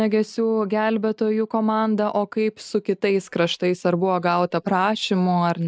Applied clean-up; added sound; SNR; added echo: neural mask model Resemble Enhance denoiser.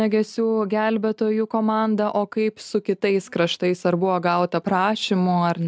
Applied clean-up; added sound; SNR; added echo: none; none; none; none.